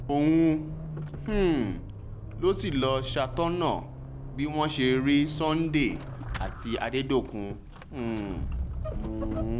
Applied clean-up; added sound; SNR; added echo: none; Squeak / Accelerating, revving, vroom / Vehicle; 7 dB; none.